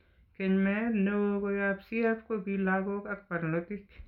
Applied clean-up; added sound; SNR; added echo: none; none; none; reverberation time 0.2 s.